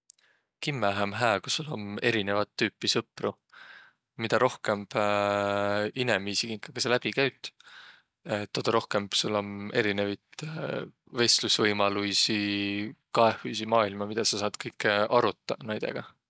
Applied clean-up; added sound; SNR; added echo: none; none; none; none.